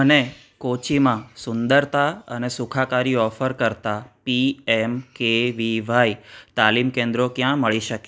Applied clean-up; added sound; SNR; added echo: none; none; none; none.